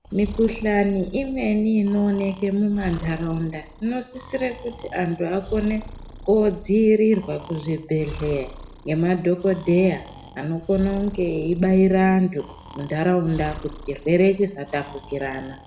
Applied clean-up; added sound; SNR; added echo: none; Breathing; 16 dB; reverberation time 0.5 s.